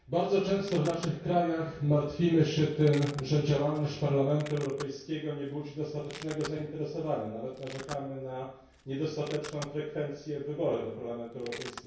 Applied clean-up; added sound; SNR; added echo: none; Domestic sounds, home sounds; 19 dB; reverberation time 0.6 s.